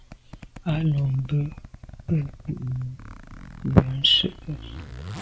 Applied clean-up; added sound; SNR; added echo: none; Zipper (clothing); 14 dB; none.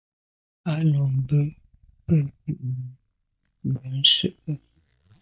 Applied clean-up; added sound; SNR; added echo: neural mask model DeepFilterNet 3.